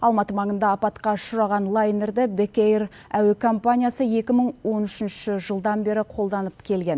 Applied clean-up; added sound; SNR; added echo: none; none; none; none.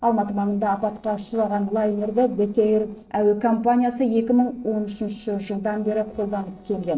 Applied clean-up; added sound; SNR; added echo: neural separator model SepFormer DNS4.